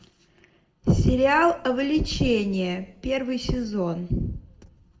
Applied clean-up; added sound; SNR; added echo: none; none; none; reverberation time 0.5 s.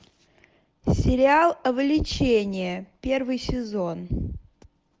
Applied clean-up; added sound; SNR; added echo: none; none; none; none.